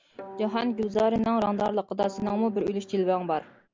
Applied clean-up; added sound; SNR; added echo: none; Guitar; 17 dB; none.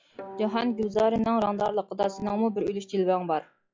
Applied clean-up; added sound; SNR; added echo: classical method log-MMSE.